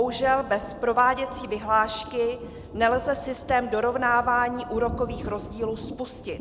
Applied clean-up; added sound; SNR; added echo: none; Thunder; 14 dB; none.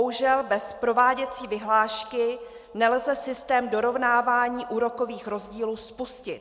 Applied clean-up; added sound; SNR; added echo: none; none; none; none.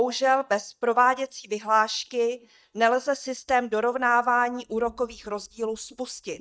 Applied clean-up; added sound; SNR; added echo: neural mask model DeepFilterNet 3.